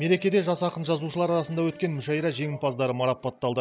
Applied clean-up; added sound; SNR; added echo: none; none; none; none.